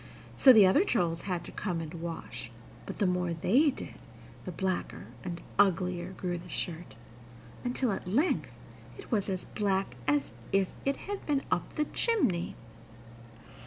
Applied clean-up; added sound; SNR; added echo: none; none; none; none.